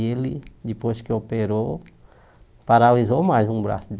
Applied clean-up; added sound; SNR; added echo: none; none; none; none.